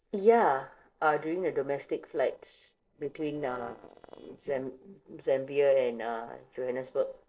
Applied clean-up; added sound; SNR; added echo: neural separator model SepFormer DNS4.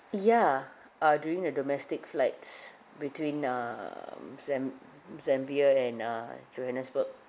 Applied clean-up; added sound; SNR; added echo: none; none; none; none.